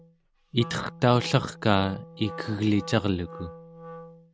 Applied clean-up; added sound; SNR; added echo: none; Wind instrument, woodwind instrument; 15 dB; none.